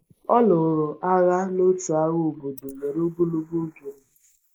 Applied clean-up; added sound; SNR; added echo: neural mask model Resemble Enhance denoiser.